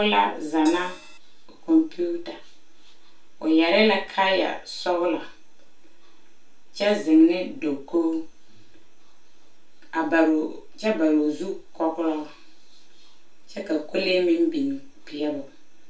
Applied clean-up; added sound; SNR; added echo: none; Crash cymbal; 15 dB; reverberation time 0.3 s.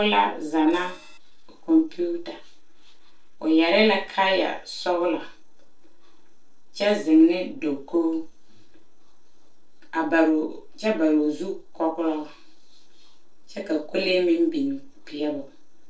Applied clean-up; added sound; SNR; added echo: neural separator model SepFormer DNS4.